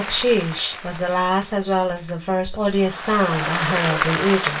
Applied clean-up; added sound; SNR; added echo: none; Applause; 7 dB; reverberation time 0.2 s.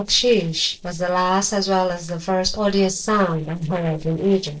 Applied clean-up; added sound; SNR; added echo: neural separator model SepFormer DNS4.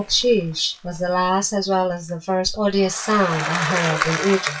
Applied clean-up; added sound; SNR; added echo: classical method WPE with log-MMSE.